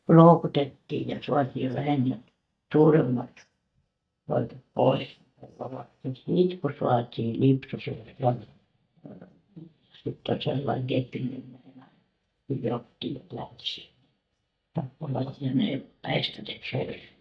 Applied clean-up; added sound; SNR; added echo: neural mask model DeepFilterNet 3.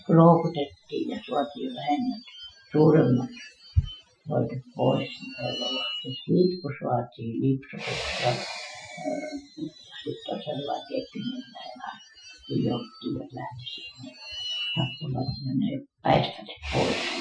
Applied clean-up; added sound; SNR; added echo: classical method Wiener filter.